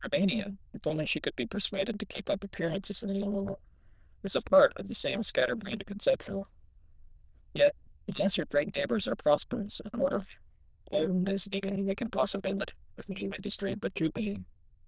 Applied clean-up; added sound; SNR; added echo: neural diffusion model UNIVERSE++.